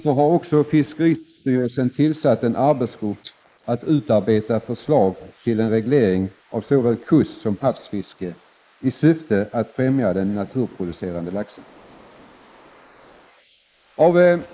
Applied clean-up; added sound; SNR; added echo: neural mask model Resemble Enhance denoiser.